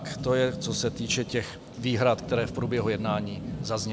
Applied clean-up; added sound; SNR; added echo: none; Rain / Thunderstorm; 8 dB; none.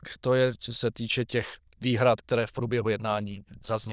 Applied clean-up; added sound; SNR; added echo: neural diffusion model UNIVERSE++.